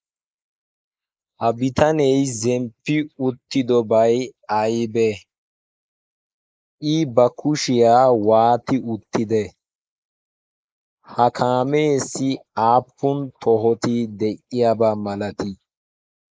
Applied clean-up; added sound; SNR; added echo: neural mask model Resemble Enhance denoiser.